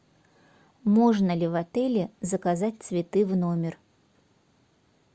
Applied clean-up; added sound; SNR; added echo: none; none; none; none.